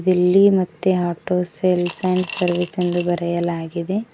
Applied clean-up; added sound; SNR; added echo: none; Coin (dropping) / Glass; 12 dB; none.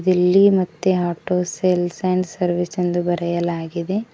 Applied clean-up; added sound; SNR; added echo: none; none; none; none.